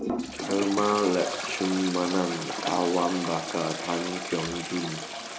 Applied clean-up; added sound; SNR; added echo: none; Toilet flush; 5 dB; none.